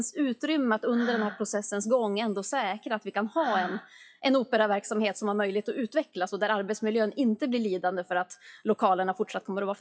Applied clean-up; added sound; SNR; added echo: classical method WPE with log-MMSE.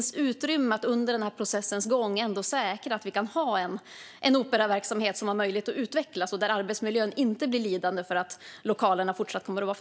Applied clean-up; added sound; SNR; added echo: none; none; none; none.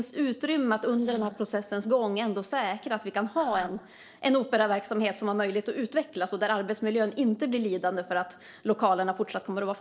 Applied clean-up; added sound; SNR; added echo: neural separator model SepFormer DNS4.